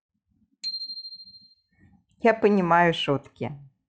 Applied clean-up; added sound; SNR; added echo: classical method log-MMSE.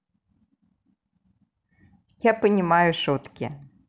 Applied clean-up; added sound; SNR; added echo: none; none; none; none.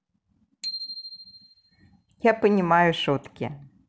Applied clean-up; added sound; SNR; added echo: none; Bicycle bell; 15 dB; none.